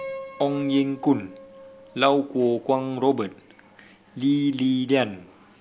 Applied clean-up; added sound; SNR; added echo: none; Piano; 18 dB; none.